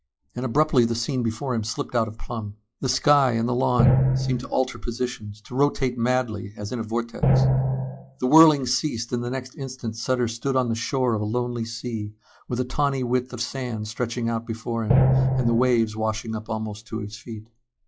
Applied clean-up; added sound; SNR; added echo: classical method log-MMSE.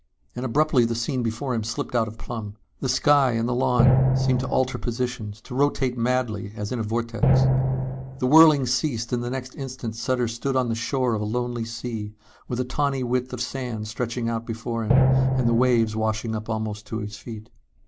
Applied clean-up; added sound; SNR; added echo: none; Drum; -4 dB; none.